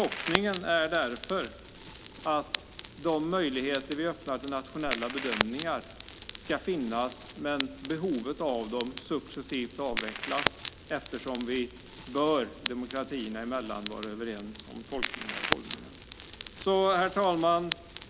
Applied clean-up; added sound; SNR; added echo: none; Crackle; 7 dB; none.